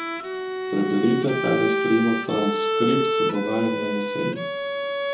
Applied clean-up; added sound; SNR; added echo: none; Bowed string instrument; 0 dB; reverberation time 0.6 s.